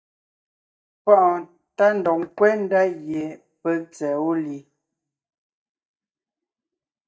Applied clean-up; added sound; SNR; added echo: neural mask model DeepFilterNet 3.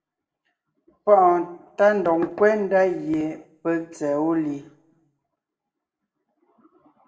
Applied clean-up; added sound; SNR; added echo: none; Knock; 13 dB; reverberation time 0.5 s.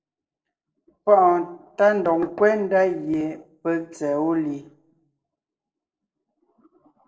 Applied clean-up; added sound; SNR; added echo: neural separator model SepFormer DNS4.